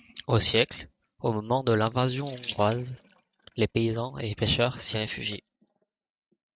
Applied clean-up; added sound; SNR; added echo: neural mask model RNNoise.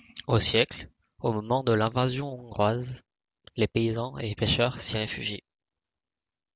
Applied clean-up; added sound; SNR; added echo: none; none; none; none.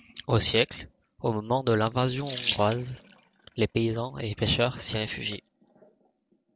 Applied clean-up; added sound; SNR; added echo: none; Sink (filling or washing) / Water tap, faucet; 14 dB; none.